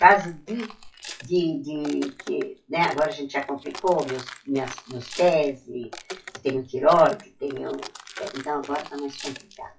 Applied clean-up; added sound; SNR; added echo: classical method WPE with log-MMSE.